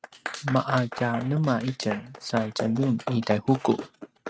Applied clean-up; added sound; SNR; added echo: neural mask model RNNoise.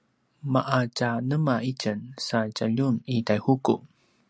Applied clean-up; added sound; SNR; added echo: none; none; none; none.